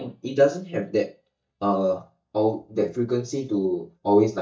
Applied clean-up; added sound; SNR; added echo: neural mask model DeepFilterNet 3.